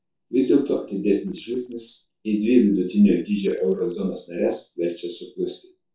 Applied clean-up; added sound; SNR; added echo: neural separator model SepFormer DNS4.